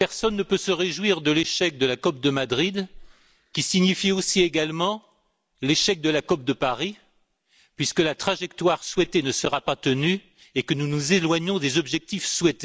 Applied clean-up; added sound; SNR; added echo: none; none; none; none.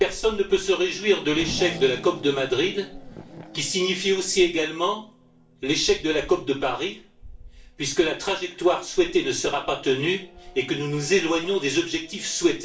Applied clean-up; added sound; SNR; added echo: none; Race car, auto racing / Accelerating, revving, vroom; 18 dB; reverberation time 0.3 s.